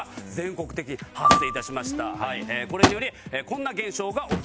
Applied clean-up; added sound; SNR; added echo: none; Thump, thud + Marimba, xylophone; -3 dB; none.